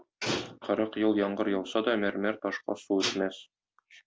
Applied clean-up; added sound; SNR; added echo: none; none; none; none.